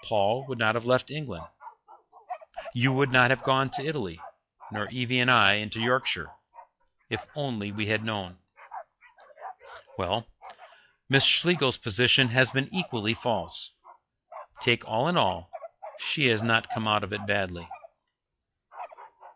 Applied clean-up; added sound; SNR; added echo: classical method log-MMSE.